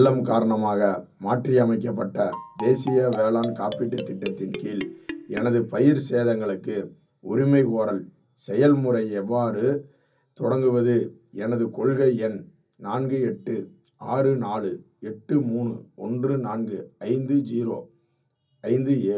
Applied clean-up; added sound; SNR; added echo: none; Marimba, xylophone; 13 dB; reverberation time 0.4 s.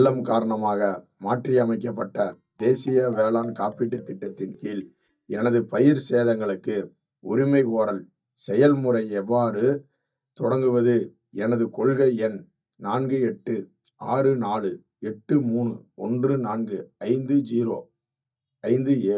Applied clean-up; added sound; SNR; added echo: neural mask model DeepFilterNet 3.